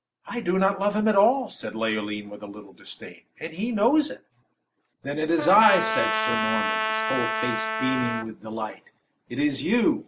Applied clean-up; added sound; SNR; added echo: none; Trumpet; 1 dB; none.